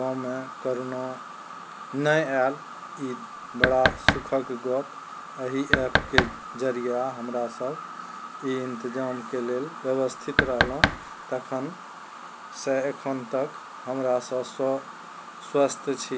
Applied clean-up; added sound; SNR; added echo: none; Knock; -3 dB; none.